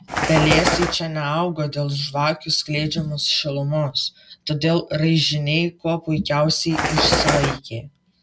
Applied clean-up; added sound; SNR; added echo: none; Bird; -1 dB; none.